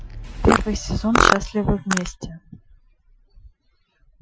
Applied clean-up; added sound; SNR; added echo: classical method Wiener filter.